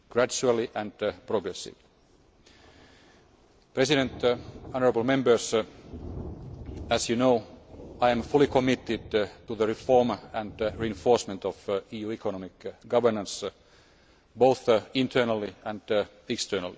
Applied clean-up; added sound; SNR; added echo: none; Thunder; 19 dB; none.